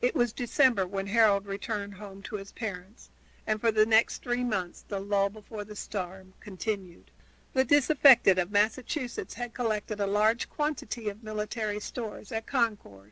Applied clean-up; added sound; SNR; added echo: none; none; none; none.